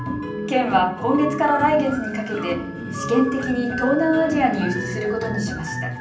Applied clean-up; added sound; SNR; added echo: none; Wind instrument, woodwind instrument; 18 dB; reverberation time 0.6 s.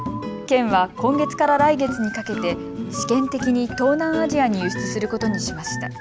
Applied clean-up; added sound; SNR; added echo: none; none; none; none.